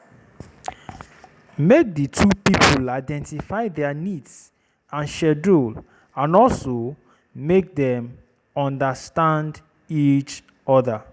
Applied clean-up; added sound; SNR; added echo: none; none; none; none.